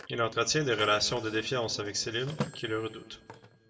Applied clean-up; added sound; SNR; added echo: none; Telephone; 14 dB; reverberation time 1.2 s.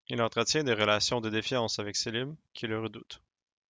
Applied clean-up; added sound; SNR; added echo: none; none; none; none.